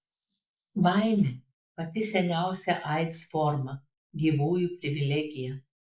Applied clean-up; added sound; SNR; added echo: neural mask model Resemble Enhance denoiser.